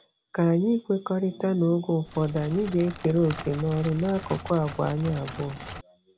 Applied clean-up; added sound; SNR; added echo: none; Crackle; 14 dB; none.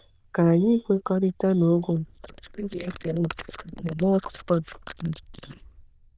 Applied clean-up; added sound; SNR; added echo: neural diffusion model UNIVERSE++.